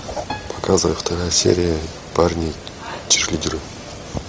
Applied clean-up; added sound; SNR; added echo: none; Piano; 19 dB; none.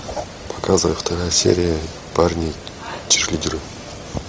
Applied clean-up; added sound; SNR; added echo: none; none; none; none.